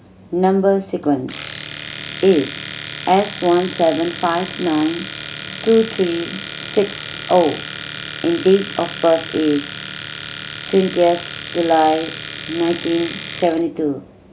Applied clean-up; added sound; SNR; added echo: none; Domestic sounds, home sounds; 12 dB; none.